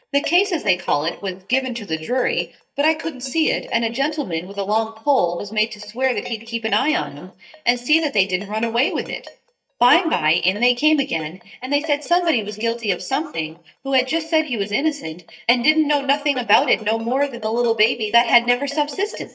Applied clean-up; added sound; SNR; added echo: neural mask model DeepFilterNet 3.